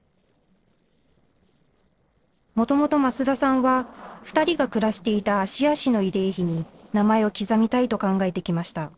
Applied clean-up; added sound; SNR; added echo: neural separator model SepFormer DNS4.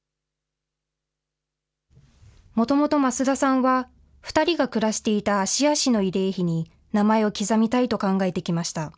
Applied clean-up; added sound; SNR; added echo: none; none; none; none.